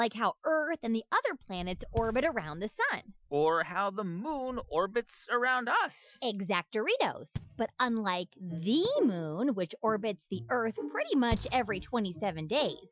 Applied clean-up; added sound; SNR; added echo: classical method Wiener filter.